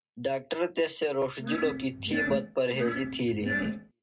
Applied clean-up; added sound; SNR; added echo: none; Glass; 3 dB; reverberation time 0.2 s.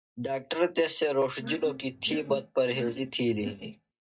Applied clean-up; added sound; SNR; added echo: neural mask model DeepFilterNet 3.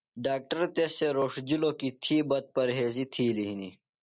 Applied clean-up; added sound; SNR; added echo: none; none; none; none.